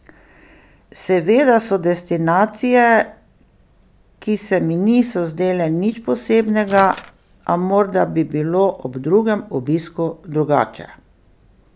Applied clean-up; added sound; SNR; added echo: none; Microwave oven; 20 dB; none.